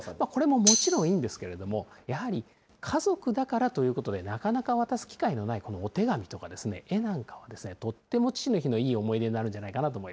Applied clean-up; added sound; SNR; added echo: none; Tambourine; -3 dB; none.